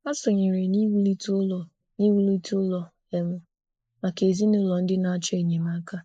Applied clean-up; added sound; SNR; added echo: neural mask model Resemble Enhance denoiser.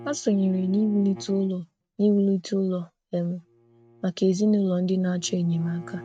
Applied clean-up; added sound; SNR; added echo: neural mask model RNNoise.